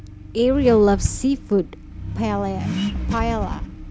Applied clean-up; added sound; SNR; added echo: none; Accelerating, revving, vroom; 6 dB; none.